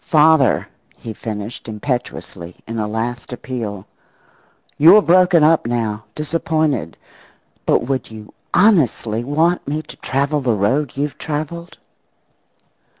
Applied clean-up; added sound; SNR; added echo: none; none; none; none.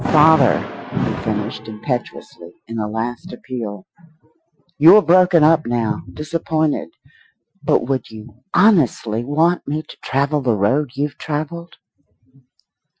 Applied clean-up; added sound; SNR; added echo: classical method Wiener filter.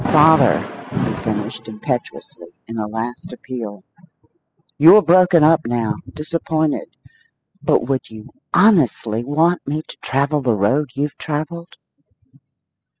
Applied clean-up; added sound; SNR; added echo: classical method spectral subtraction.